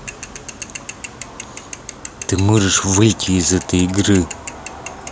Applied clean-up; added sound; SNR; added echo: none; Mechanisms / Bicycle; 15 dB; none.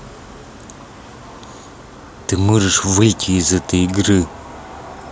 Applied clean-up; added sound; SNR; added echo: none; none; none; none.